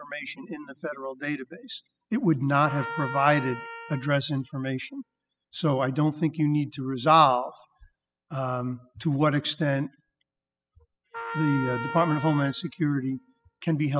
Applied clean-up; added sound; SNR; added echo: classical method spectral subtraction.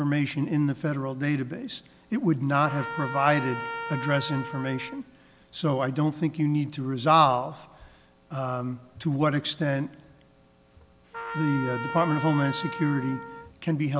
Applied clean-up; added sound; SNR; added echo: none; Trumpet; 9 dB; none.